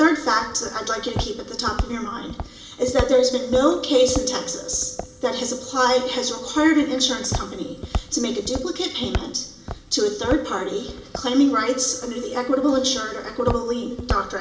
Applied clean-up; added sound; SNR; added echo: none; Walk, footsteps; 11 dB; reverberation time 0.6 s.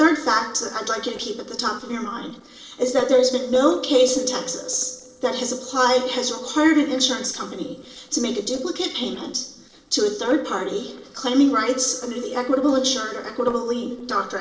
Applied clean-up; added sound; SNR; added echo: neural separator model SepFormer DNS4.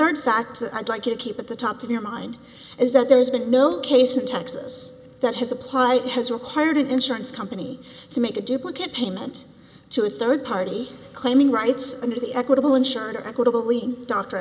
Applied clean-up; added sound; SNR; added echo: none; none; none; none.